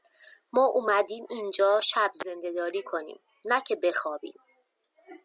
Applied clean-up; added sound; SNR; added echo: none; none; none; none.